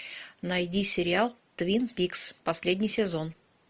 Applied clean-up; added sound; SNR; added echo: none; none; none; none.